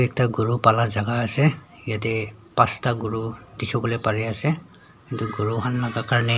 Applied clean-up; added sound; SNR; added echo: none; none; none; none.